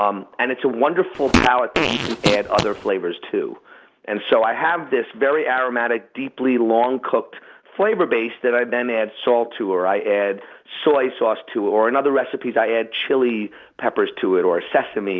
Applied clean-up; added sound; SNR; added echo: none; Fart; 2 dB; none.